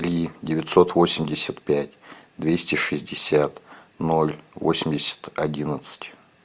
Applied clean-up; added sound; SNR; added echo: none; none; none; none.